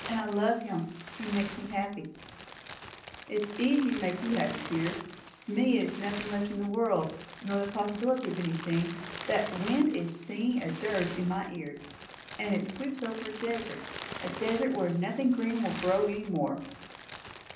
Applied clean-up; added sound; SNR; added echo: none; Crumpling, crinkling; 12 dB; reverberation time 0.6 s.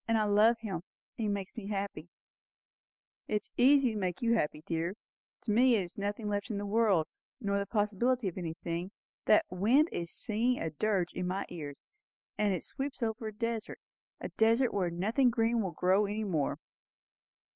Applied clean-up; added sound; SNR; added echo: none; none; none; none.